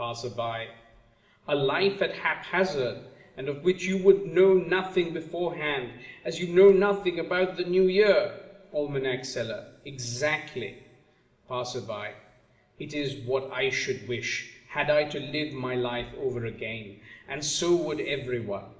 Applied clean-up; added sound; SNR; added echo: none; none; none; reverberation time 1.4 s.